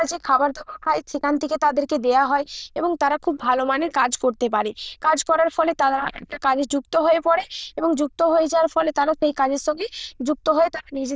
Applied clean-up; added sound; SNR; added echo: neural diffusion model UNIVERSE++.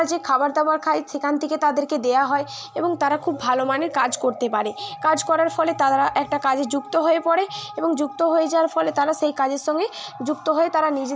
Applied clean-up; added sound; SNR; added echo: none; none; none; none.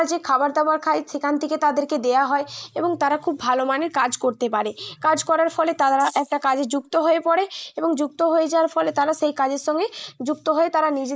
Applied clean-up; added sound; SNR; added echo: neural mask model Resemble Enhance denoiser.